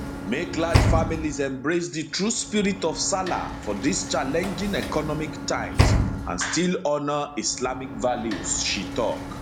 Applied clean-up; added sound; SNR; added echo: none; Sliding door / Slam; 2 dB; none.